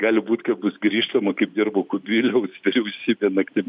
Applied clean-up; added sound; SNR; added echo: none; none; none; none.